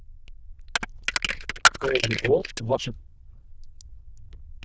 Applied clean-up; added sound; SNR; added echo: neural diffusion model UNIVERSE++.